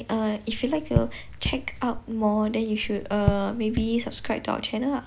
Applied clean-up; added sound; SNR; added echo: none; Raindrop / Drip; 4 dB; none.